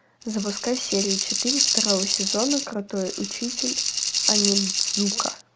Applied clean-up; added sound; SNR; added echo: none; Rattle (instrument); -3 dB; none.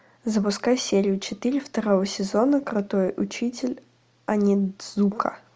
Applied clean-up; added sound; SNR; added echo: none; none; none; none.